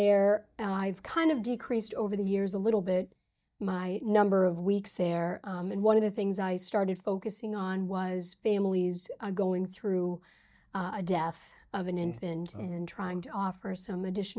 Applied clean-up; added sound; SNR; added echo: neural mask model DeepFilterNet 3.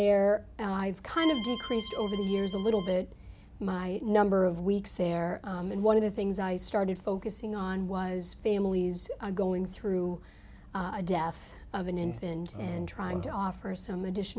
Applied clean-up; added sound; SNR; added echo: none; Accordion; 11 dB; none.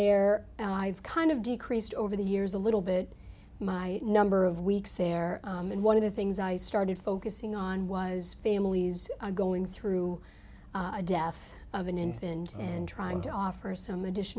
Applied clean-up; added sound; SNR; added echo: none; none; none; none.